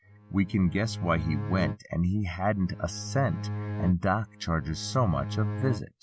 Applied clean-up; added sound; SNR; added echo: none; Bowed string instrument; 7 dB; none.